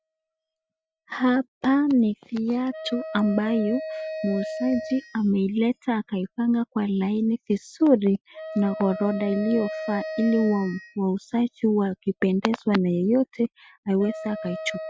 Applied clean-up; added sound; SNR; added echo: classical method Wiener filter.